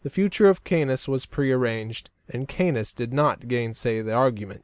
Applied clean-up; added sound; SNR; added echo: none; none; none; none.